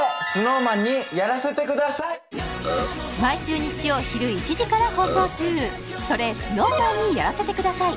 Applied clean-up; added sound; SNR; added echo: none; Burping, eructation; 5 dB; none.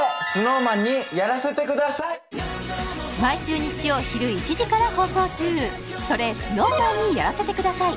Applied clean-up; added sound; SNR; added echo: none; none; none; none.